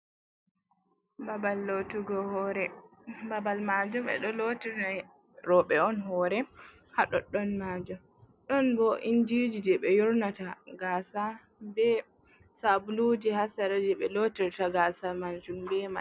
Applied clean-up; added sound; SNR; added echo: none; none; none; none.